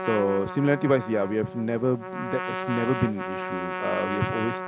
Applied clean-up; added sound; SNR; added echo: none; Trumpet; 6 dB; none.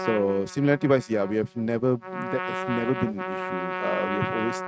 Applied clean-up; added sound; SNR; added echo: neural mask model RNNoise.